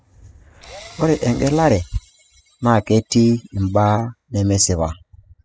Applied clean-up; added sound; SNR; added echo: classical method spectral subtraction.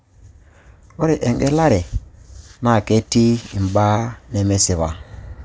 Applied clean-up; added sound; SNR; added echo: none; none; none; none.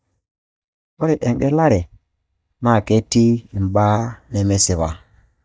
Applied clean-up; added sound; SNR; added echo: neural mask model DeepFilterNet 3.